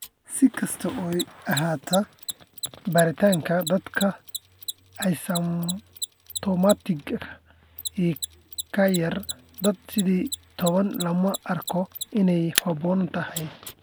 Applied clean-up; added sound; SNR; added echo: none; Mechanisms; 11 dB; none.